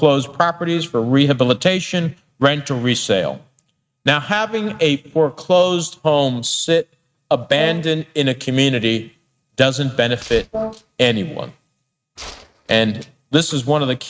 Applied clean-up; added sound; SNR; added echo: neural mask model RNNoise.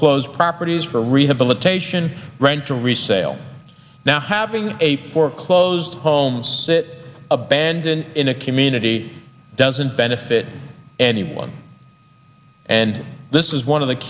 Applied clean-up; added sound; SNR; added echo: none; none; none; none.